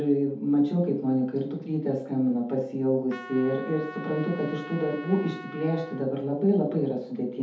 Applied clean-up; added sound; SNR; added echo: none; Trumpet; 16 dB; reverberation time 0.6 s.